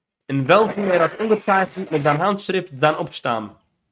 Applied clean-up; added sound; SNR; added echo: neural mask model RNNoise.